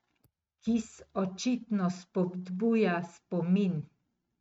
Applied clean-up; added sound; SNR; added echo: neural mask model RNNoise.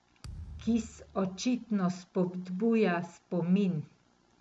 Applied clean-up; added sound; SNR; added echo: none; Thump, thud; 19 dB; none.